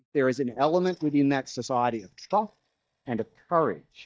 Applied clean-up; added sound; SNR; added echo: neural mask model DeepFilterNet 3.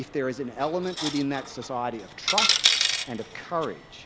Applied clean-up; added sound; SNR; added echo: none; Coin (dropping); -2 dB; none.